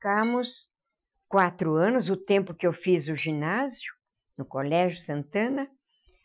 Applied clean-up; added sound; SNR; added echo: classical method Wiener filter.